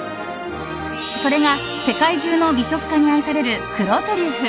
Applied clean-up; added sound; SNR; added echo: none; none; none; none.